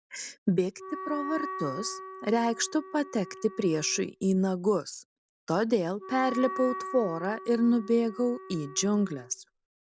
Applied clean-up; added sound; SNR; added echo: none; Wind instrument, woodwind instrument; 12 dB; none.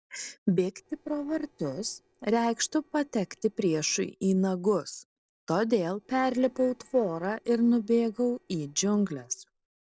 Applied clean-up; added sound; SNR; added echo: neural separator model SepFormer DNS4.